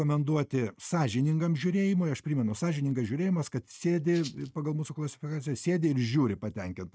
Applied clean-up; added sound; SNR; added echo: neural mask model RNNoise.